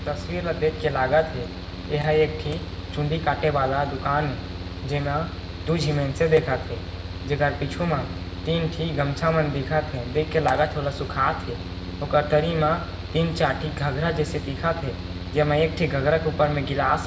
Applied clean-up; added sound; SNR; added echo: none; Mechanical fan; 8 dB; reverberation time 1.0 s.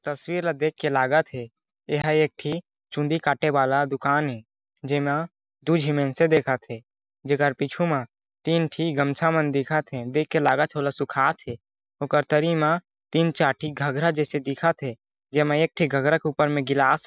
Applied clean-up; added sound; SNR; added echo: none; none; none; none.